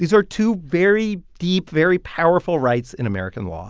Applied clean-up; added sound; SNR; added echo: none; none; none; none.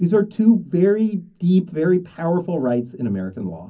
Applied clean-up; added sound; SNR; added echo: none; none; none; reverberation time 0.4 s.